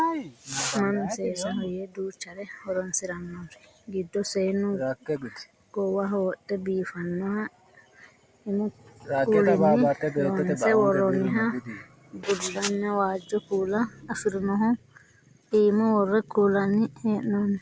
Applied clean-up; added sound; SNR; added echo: none; none; none; none.